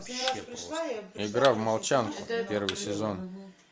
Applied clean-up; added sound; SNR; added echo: none; Thump, thud; 13 dB; none.